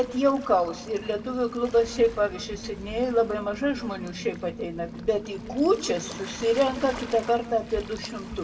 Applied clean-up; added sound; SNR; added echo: none; Waves, surf; 13 dB; reverberation time 0.9 s.